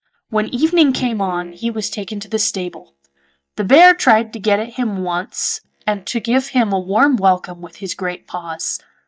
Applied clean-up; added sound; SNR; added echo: neural mask model DeepFilterNet 3.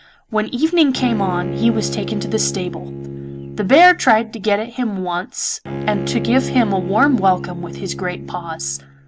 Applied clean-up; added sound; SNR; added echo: none; Bowed string instrument; 9 dB; none.